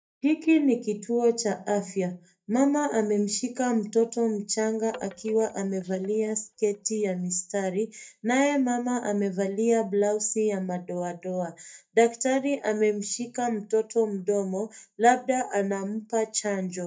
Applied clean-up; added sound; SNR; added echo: neural mask model DeepFilterNet 3.